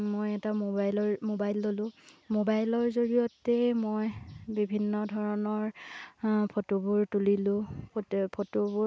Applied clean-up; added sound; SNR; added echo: none; none; none; none.